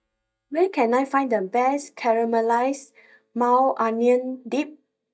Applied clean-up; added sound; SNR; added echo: neural mask model DeepFilterNet 3.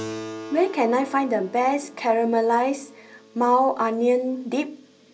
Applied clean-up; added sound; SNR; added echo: none; Keyboard (musical); 17 dB; reverberation time 0.2 s.